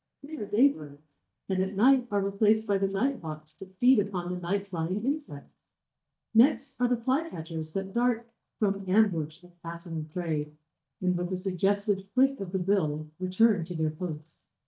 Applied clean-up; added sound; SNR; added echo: neural mask model DeepFilterNet 3.